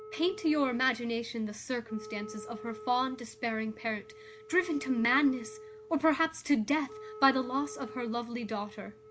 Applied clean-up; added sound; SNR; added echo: none; Wind instrument, woodwind instrument; 16 dB; none.